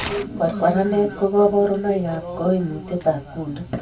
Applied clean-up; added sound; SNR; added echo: none; Tearing; 17 dB; reverberation time 0.1 s.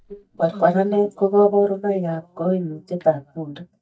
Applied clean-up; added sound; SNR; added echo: neural mask model DeepFilterNet 3.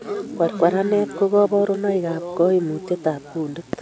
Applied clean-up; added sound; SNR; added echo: none; none; none; none.